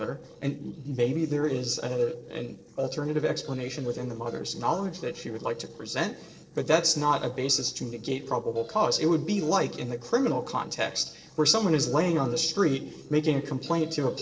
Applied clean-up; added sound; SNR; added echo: neural separator model SepFormer DNS4.